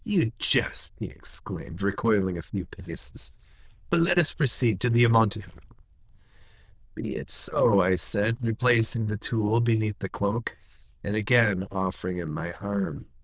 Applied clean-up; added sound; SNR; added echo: neural diffusion model UNIVERSE++.